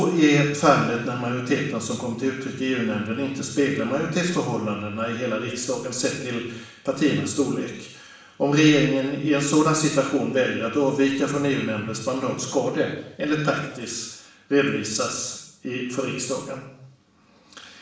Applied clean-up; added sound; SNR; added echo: none; Electric guitar; 20 dB; reverberation time 0.6 s.